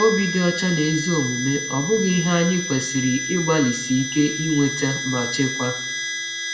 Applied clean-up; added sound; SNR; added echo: none; Harmonica; 6 dB; reverberation time 0.7 s.